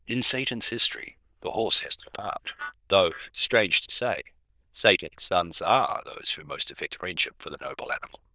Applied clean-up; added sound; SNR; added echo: neural diffusion model UNIVERSE++.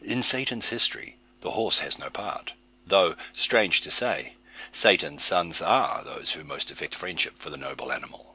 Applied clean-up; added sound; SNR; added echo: none; none; none; none.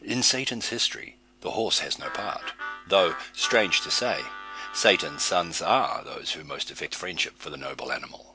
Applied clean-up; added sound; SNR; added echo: none; Harmonica; 10 dB; none.